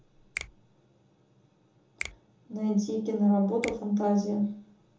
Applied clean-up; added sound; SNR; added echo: none; Finger snapping; 16 dB; reverberation time 1.0 s.